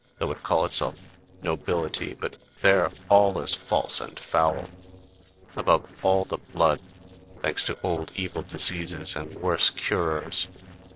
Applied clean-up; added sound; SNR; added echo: neural separator model SepFormer DNS4.